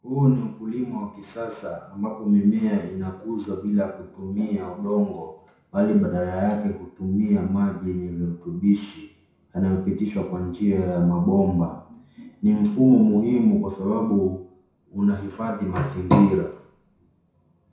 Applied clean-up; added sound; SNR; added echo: none; none; none; reverberation time 0.6 s.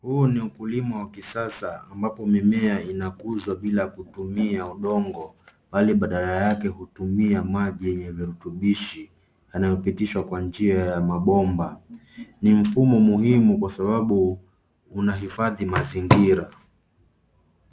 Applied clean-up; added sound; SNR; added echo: none; none; none; none.